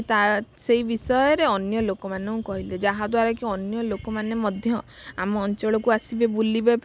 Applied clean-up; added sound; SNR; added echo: none; none; none; none.